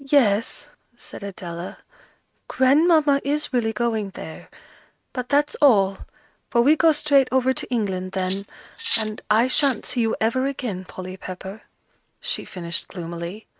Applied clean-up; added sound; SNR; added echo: neural mask model RNNoise.